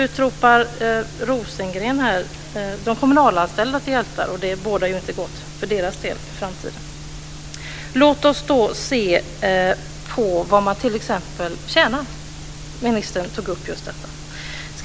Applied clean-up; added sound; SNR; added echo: none; none; none; none.